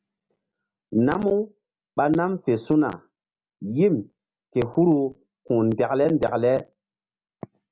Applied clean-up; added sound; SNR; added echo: none; none; none; none.